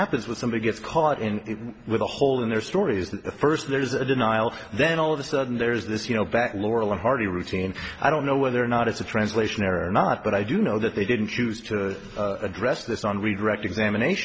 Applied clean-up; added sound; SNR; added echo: none; none; none; none.